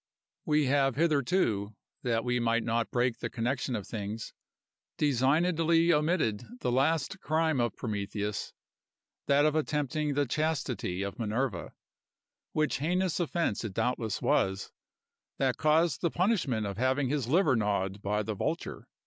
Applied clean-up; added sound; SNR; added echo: none; none; none; none.